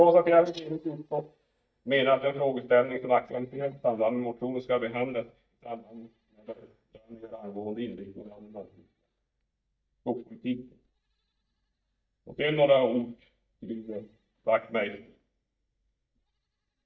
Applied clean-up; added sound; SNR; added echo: neural mask model DeepFilterNet 3.